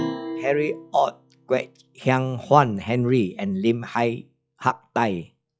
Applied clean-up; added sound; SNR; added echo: classical method log-MMSE.